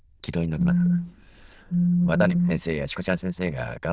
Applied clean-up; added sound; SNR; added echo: neural diffusion model UNIVERSE++.